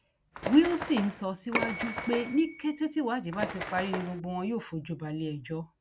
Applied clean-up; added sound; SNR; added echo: none; Bird + Bell / Telephone; 6 dB; none.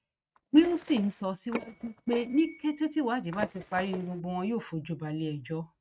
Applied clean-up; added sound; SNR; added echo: neural mask model RNNoise.